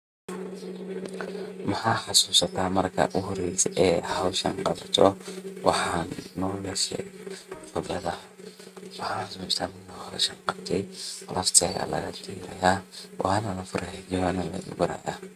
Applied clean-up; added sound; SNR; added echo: neural mask model RNNoise.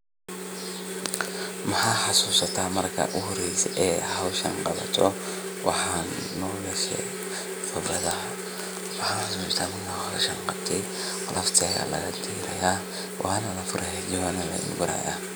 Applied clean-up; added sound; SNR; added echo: none; none; none; none.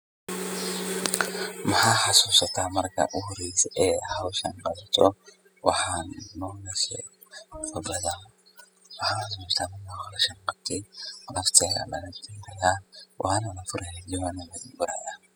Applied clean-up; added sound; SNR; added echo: classical method spectral subtraction.